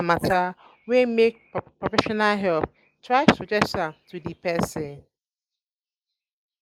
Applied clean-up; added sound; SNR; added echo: neural mask model Resemble Enhance denoiser.